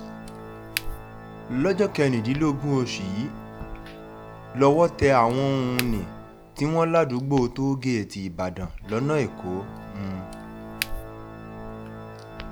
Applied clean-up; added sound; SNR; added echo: none; Crack + Organ; 11 dB; none.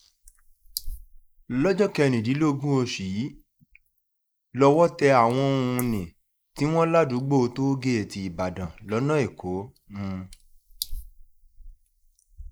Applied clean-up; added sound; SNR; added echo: neural mask model Resemble Enhance denoiser.